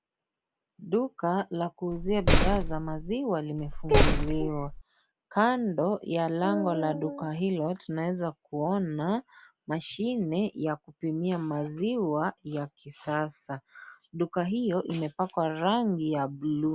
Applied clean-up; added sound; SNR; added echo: none; Slam; -4 dB; none.